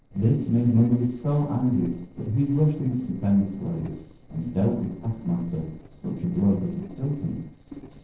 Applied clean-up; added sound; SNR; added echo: neural separator model SepFormer DNS4.